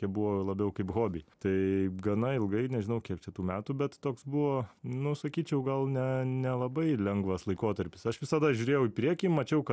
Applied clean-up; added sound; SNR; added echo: none; none; none; none.